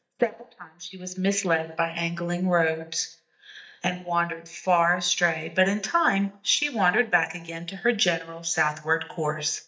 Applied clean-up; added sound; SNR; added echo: neural mask model DeepFilterNet 3.